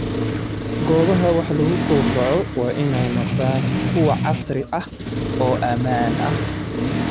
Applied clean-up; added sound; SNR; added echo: none; Strum + Accelerating, revving, vroom; 1 dB; none.